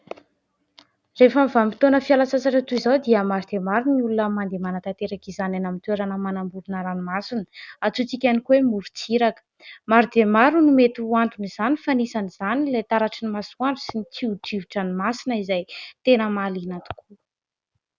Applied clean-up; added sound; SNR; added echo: none; none; none; none.